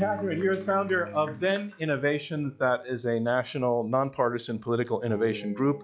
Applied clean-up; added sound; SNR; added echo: classical method log-MMSE.